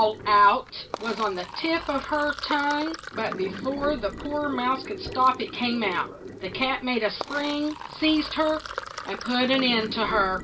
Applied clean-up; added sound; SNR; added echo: none; Sink (filling or washing); 11 dB; reverberation time 0.2 s.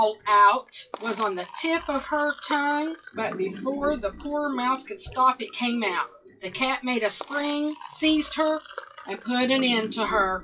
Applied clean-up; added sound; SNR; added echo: classical method WPE with log-MMSE.